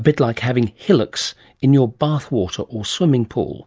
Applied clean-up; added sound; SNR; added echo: none; none; none; none.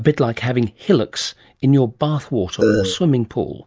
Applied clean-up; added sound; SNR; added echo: none; Burping, eructation; -1 dB; none.